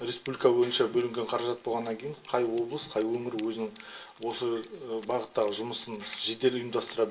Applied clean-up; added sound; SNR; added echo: none; Wind instrument, woodwind instrument; 20 dB; reverberation time 0.2 s.